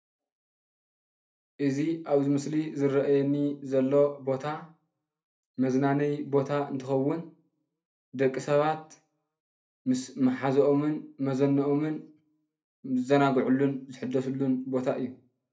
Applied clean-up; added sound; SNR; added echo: none; none; none; reverberation time 0.3 s.